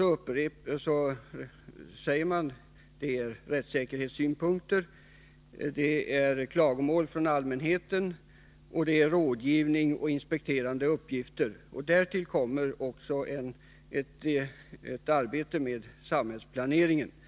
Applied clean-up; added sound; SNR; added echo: none; none; none; none.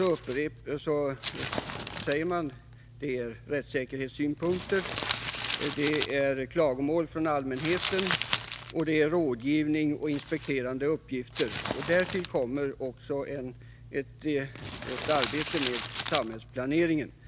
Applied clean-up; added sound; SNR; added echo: none; Crumpling, crinkling; 9 dB; none.